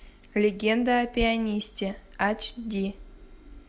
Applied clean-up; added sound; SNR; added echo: none; none; none; none.